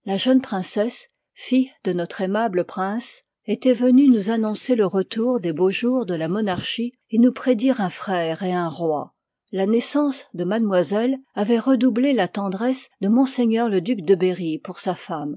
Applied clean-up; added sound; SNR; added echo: neural mask model Resemble Enhance denoiser.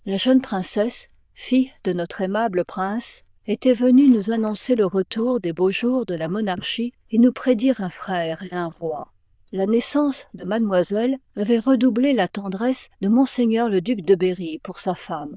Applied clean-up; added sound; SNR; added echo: neural diffusion model UNIVERSE++.